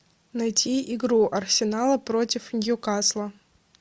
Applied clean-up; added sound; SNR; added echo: none; none; none; none.